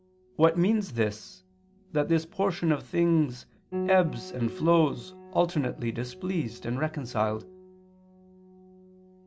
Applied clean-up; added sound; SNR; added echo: none; Piano; 15 dB; none.